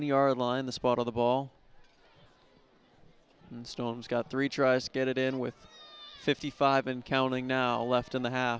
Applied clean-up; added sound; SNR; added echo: none; none; none; none.